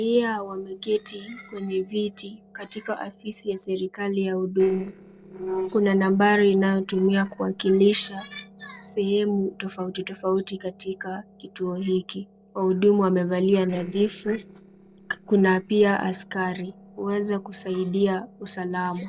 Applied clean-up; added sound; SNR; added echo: neural separator model SepFormer DNS4.